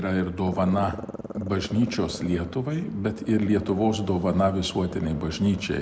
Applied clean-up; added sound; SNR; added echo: none; Growling; 14 dB; none.